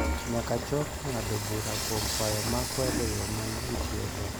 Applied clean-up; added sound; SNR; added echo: none; Frying (food) / Dishes, pots, and pans; -1 dB; none.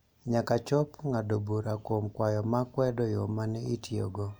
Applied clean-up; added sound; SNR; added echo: none; none; none; none.